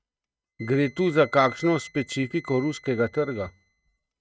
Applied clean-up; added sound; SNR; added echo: neural mask model RNNoise.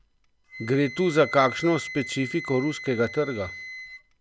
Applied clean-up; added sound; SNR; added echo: none; Wind instrument, woodwind instrument; 12 dB; none.